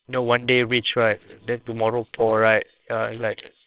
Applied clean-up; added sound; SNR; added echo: neural separator model SepFormer WHAMR!.